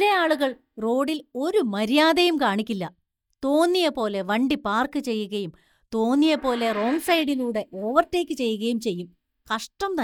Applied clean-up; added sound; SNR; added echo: neural mask model DeepFilterNet 3.